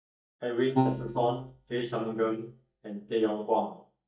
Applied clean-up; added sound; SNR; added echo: neural mask model DeepFilterNet 3.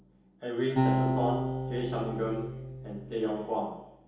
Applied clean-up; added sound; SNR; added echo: none; Acoustic guitar; -1 dB; reverberation time 2.2 s.